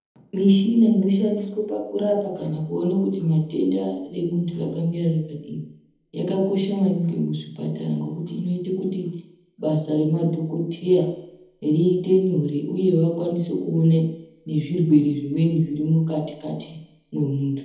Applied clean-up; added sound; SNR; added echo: none; none; none; reverberation time 1.0 s.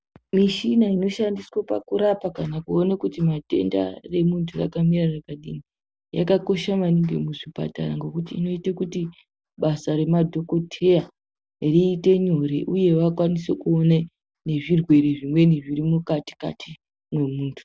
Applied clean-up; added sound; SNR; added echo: none; none; none; none.